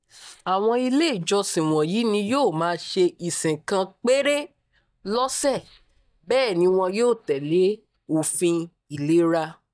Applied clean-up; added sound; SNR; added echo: neural mask model DeepFilterNet 3.